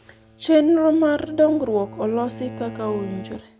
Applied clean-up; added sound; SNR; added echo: none; Bowed string instrument; 17 dB; none.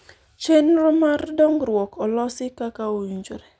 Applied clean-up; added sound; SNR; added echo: none; none; none; none.